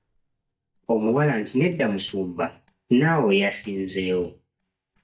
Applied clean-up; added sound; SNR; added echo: neural mask model DeepFilterNet 3.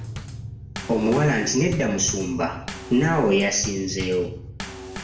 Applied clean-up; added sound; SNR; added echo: none; Bass drum / Snare drum / Drum kit; 11 dB; reverberation time 0.7 s.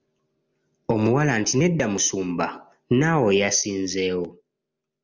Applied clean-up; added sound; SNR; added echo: none; none; none; none.